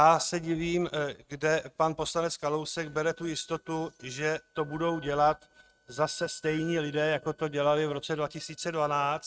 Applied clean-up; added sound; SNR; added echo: neural mask model RNNoise.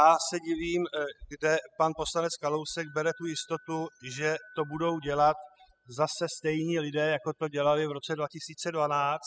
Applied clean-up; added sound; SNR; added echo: classical method spectral subtraction.